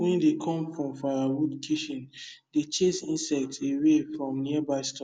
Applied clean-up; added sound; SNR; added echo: none; none; none; none.